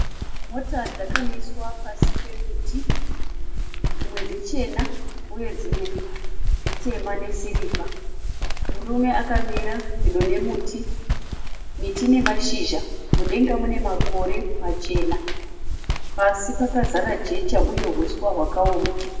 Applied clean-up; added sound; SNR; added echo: none; Walk, footsteps; -5 dB; reverberation time 1.0 s.